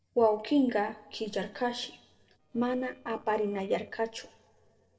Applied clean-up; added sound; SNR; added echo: neural separator model SepFormer DNS4.